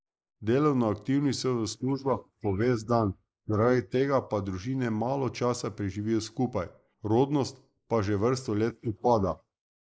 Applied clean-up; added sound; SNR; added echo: neural mask model Resemble Enhance denoiser.